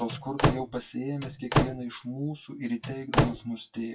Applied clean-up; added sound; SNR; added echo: classical method WPE with log-MMSE.